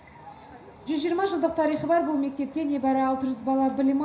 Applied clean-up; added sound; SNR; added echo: none; none; none; reverberation time 0.5 s.